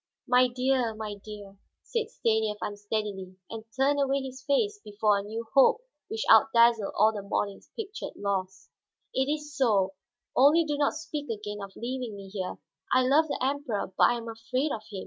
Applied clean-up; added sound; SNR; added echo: none; none; none; none.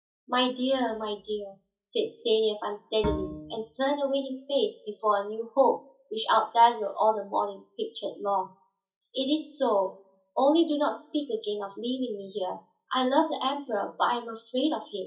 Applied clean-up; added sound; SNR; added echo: classical method WPE with log-MMSE.